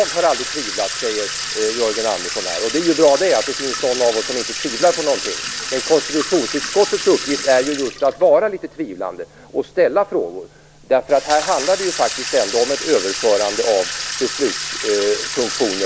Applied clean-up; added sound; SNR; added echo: none; Sink (filling or washing) / Water tap, faucet; 7 dB; none.